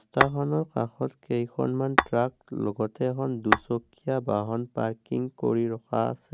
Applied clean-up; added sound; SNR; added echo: none; Tap / Glass; 3 dB; none.